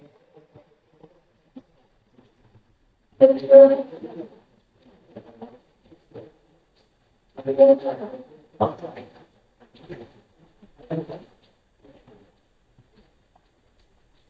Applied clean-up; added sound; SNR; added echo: neural mask model DeepFilterNet 3.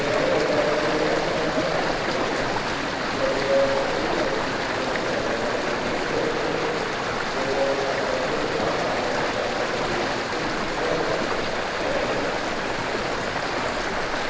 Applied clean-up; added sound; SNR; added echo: none; Stream; -3 dB; reverberation time 2.2 s.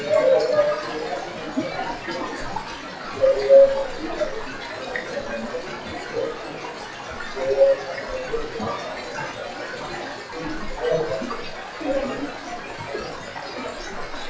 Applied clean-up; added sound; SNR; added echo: classical method WPE with log-MMSE.